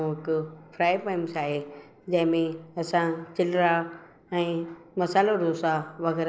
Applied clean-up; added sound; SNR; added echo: none; none; none; none.